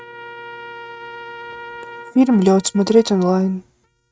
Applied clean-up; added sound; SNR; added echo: neural mask model RNNoise.